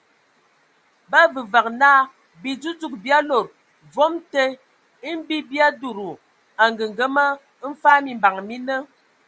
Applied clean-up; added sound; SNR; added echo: none; none; none; none.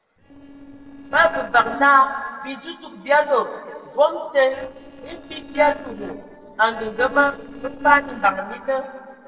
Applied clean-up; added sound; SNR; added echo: neural separator model SepFormer DNS4.